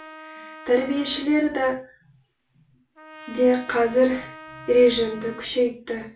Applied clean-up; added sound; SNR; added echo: none; Trumpet; 20 dB; reverberation time 0.3 s.